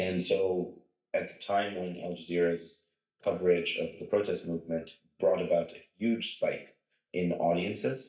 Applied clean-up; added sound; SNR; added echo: neural mask model DeepFilterNet 3.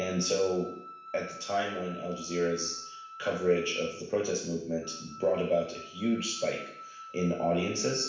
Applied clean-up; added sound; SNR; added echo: none; Wind instrument, woodwind instrument; 16 dB; reverberation time 0.7 s.